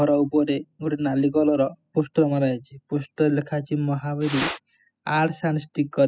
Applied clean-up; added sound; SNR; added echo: classical method spectral subtraction.